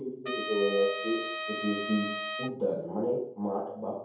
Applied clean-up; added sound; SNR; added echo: none; Trumpet; 5 dB; reverberation time 0.7 s.